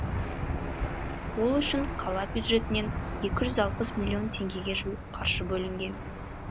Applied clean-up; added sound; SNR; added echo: none; Engine / Aircraft; 3 dB; none.